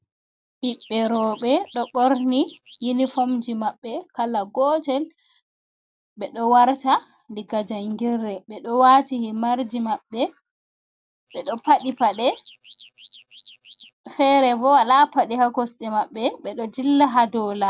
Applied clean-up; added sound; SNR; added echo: none; Alarm / Car; 19 dB; none.